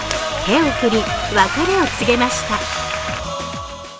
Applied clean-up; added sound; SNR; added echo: none; none; none; none.